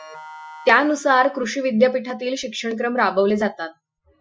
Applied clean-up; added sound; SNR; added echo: classical method Wiener filter.